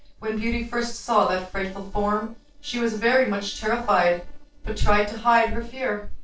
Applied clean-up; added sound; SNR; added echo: neural separator model SepFormer DNS4.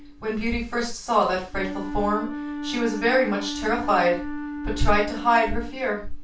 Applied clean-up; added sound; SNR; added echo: none; Wind instrument, woodwind instrument; 10 dB; reverberation time 0.3 s.